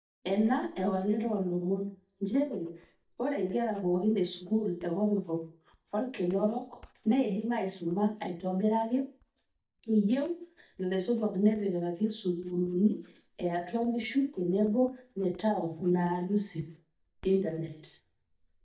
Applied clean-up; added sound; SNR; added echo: neural mask model DeepFilterNet 3.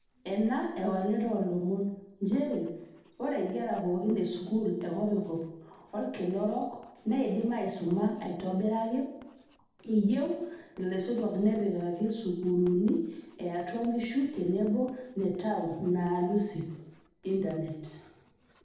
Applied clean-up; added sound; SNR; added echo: neural separator model SepFormer DNS4.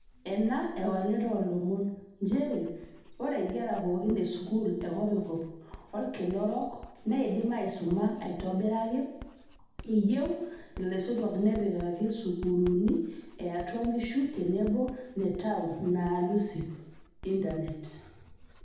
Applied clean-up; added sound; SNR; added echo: none; Writing; 18 dB; reverberation time 0.8 s.